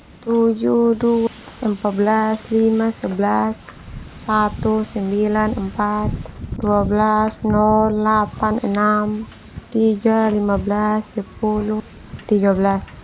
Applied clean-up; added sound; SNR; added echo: none; Wind / Ocean; 14 dB; none.